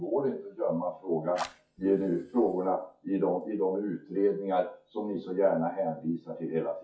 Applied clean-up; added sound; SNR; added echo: classical method WPE with log-MMSE.